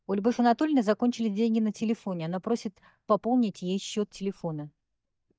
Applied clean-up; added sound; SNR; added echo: neural mask model DeepFilterNet 3.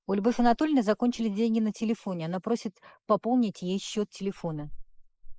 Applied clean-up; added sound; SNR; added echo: neural mask model Resemble Enhance denoiser.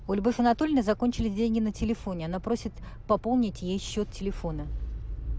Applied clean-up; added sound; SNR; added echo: none; none; none; none.